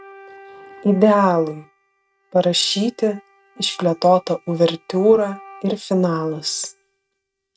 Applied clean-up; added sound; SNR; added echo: neural mask model RNNoise.